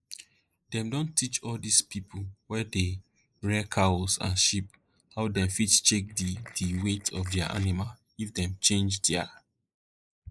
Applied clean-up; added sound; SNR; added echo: neural mask model Resemble Enhance denoiser.